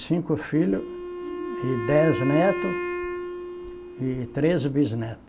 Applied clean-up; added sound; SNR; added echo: none; Wind instrument, woodwind instrument; 7 dB; none.